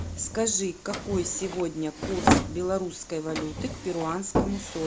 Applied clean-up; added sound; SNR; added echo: none; Drawer open or close; 0 dB; none.